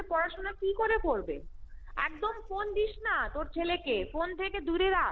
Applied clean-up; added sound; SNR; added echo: none; Wind; 11 dB; none.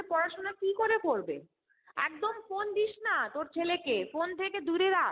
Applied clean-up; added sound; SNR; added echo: none; none; none; none.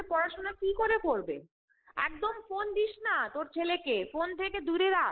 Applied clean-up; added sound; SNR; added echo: neural mask model Resemble Enhance denoiser.